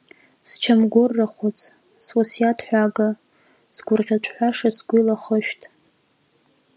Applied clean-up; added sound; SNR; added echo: none; none; none; none.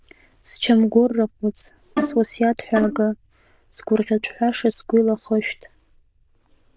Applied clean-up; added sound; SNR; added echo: neural diffusion model UNIVERSE++.